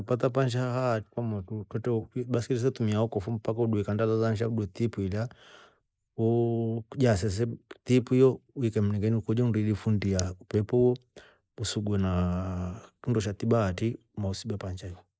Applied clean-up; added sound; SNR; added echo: neural mask model Resemble Enhance denoiser.